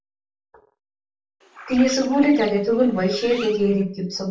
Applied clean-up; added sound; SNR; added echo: none; Bird; 18 dB; reverberation time 0.4 s.